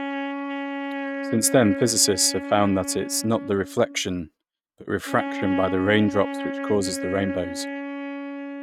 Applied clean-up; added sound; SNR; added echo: neural mask model RNNoise.